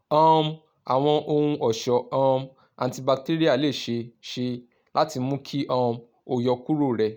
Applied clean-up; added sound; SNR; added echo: none; none; none; none.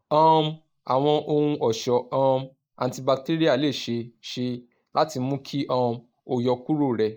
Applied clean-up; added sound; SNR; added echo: neural mask model Resemble Enhance denoiser.